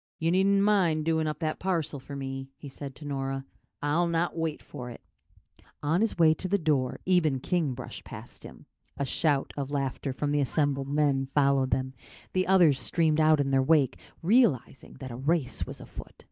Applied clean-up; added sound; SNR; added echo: neural mask model DeepFilterNet 3.